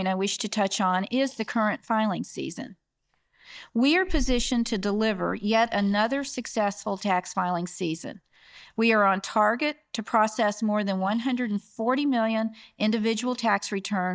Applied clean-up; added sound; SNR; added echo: neural mask model DeepFilterNet 3.